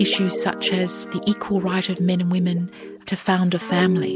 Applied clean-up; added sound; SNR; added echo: none; Guitar; 9 dB; none.